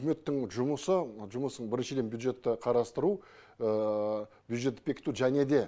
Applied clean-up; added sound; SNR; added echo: none; none; none; none.